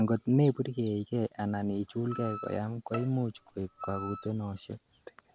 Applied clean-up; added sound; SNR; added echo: none; Wind instrument, woodwind instrument + Bowed string instrument; 14 dB; none.